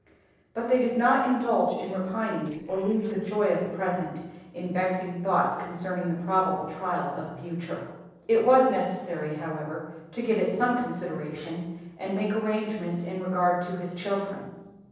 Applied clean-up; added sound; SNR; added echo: neural separator model SepFormer DNS4.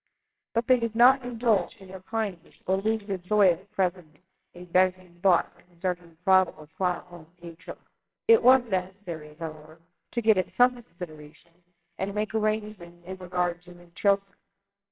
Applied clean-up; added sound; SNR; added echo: neural separator model SepFormer WHAMR!.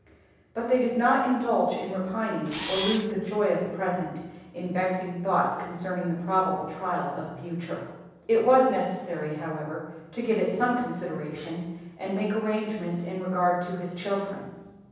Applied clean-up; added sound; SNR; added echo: none; Camera; 5 dB; reverberation time 1.1 s.